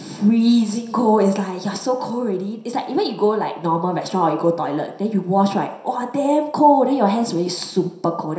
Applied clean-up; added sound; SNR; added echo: none; none; none; reverberation time 0.7 s.